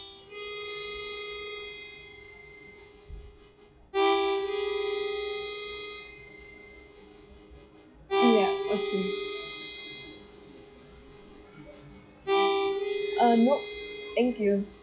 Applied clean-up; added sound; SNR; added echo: classical method log-MMSE.